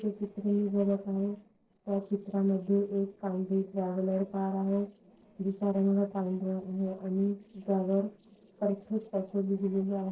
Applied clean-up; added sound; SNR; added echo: neural separator model SepFormer DNS4.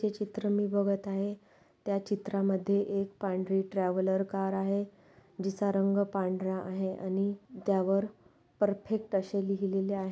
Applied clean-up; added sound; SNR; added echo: none; none; none; none.